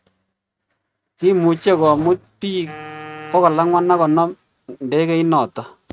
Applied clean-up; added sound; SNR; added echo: neural mask model RNNoise.